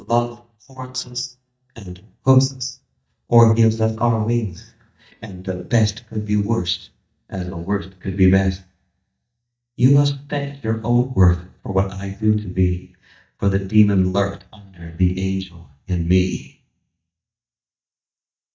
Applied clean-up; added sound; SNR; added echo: neural mask model DeepFilterNet 3.